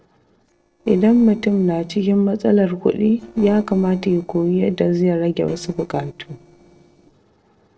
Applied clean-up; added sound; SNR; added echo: neural separator model SepFormer DNS4.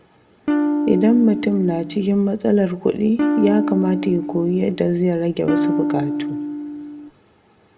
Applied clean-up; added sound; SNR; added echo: none; Electric guitar / Strum; 2 dB; reverberation time 0.6 s.